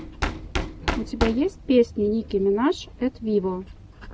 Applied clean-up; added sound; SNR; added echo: none; Knock; 8 dB; none.